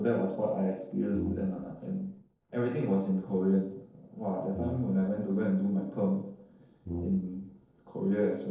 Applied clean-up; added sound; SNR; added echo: neural separator model SepFormer DNS4.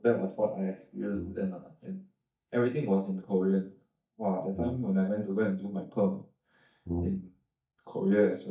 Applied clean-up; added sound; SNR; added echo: neural mask model DeepFilterNet 3.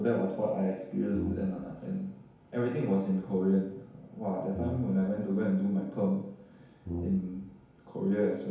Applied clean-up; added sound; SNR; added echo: none; Brass instrument; 10 dB; reverberation time 1.0 s.